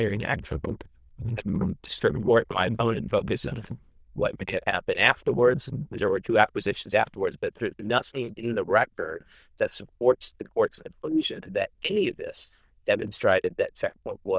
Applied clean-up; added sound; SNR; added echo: neural diffusion model UNIVERSE++.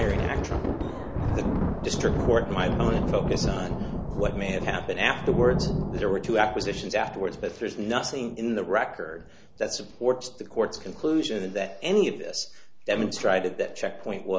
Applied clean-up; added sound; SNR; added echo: none; Thunder; 3 dB; none.